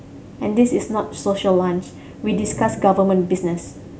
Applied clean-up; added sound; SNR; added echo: none; none; none; none.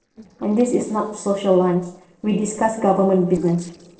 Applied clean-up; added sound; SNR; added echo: neural separator model SepFormer DNS4.